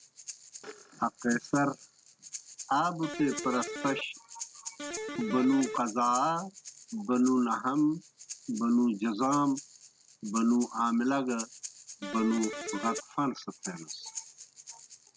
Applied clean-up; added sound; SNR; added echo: none; Electric guitar + Breathing; 12 dB; none.